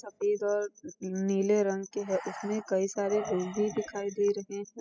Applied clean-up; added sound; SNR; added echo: classical method spectral subtraction.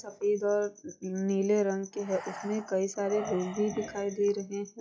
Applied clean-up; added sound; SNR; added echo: classical method log-MMSE.